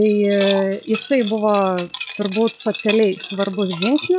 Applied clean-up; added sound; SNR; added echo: classical method log-MMSE.